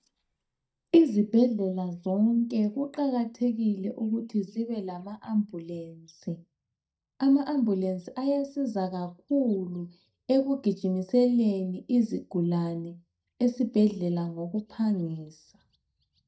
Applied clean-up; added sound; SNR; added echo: neural mask model DeepFilterNet 3.